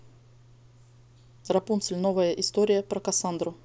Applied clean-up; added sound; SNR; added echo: none; none; none; none.